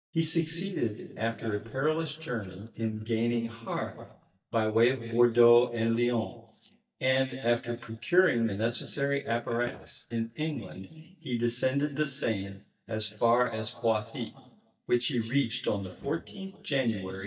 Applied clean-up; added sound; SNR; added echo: neural mask model DeepFilterNet 3.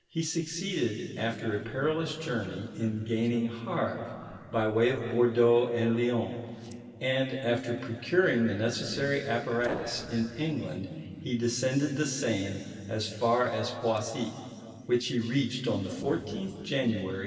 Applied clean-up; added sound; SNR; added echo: neural separator model SepFormer DNS4.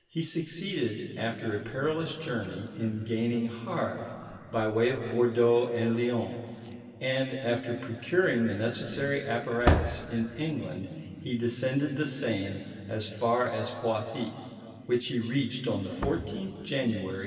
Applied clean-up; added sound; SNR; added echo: none; Slam; 10 dB; reverberation time 2.5 s.